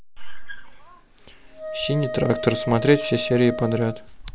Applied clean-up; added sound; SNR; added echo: none; Wind instrument, woodwind instrument; 9 dB; none.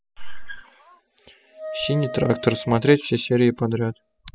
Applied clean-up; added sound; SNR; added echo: classical method spectral subtraction.